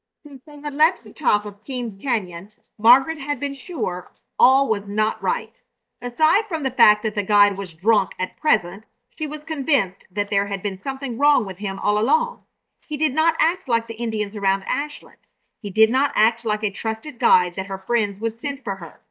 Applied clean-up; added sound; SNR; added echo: neural mask model DeepFilterNet 3.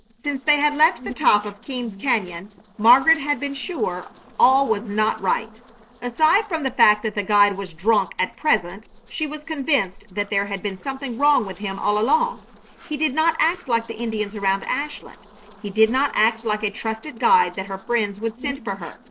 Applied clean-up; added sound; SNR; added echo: neural separator model SepFormer DNS4.